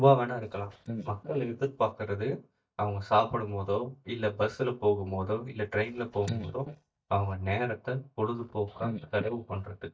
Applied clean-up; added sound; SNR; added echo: neural mask model DeepFilterNet 3.